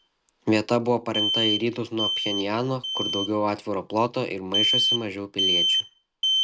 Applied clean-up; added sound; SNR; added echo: none; Alarm; 0 dB; none.